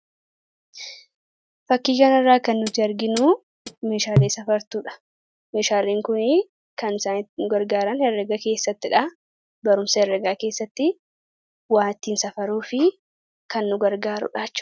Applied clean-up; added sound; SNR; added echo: neural mask model RNNoise.